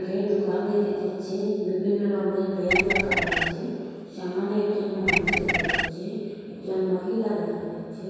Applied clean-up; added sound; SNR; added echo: none; Bird; -2 dB; reverberation time 2.2 s.